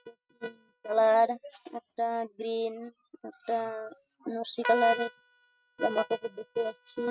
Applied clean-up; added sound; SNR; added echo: neural mask model RNNoise.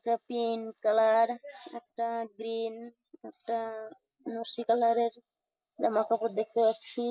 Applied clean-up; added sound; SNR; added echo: neural mask model Resemble Enhance denoiser.